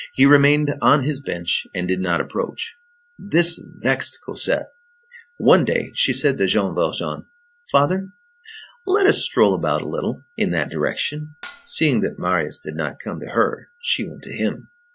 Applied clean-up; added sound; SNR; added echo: none; Dishes, pots, and pans; 18 dB; none.